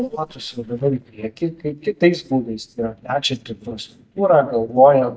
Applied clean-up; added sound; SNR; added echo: neural mask model DeepFilterNet 3.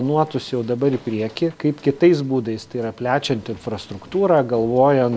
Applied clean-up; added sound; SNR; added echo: none; none; none; none.